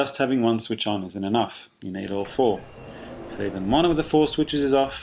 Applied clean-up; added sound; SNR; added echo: none; Sliding door; 18 dB; none.